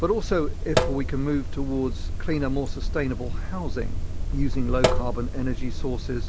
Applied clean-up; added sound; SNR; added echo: none; Sink (filling or washing); -3 dB; none.